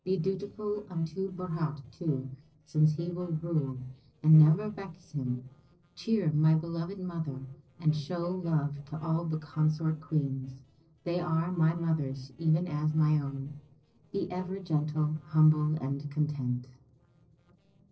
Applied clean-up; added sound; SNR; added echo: neural separator model SepFormer DNS4.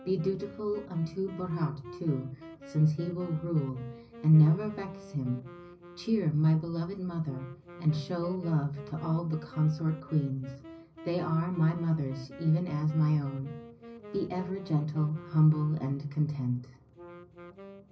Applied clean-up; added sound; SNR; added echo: none; Wind instrument, woodwind instrument; 18 dB; reverberation time 0.4 s.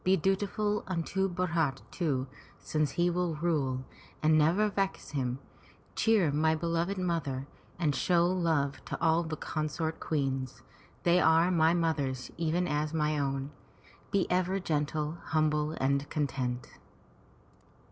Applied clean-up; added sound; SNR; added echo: none; none; none; none.